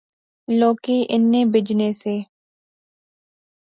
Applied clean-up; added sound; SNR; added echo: none; none; none; none.